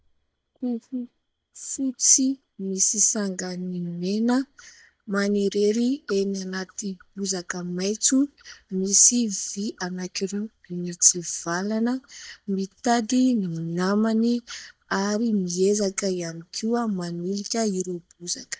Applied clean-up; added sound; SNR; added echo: neural mask model DeepFilterNet 3.